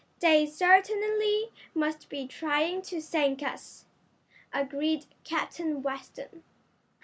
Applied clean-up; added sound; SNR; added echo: none; none; none; none.